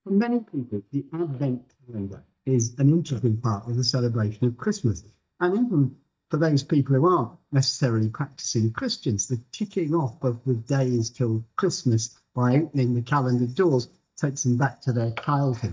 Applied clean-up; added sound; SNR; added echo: neural mask model DeepFilterNet 3.